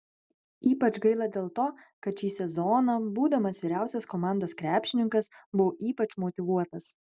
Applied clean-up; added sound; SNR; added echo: none; none; none; none.